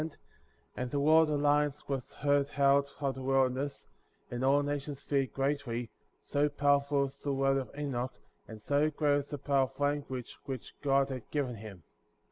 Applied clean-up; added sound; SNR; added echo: none; none; none; none.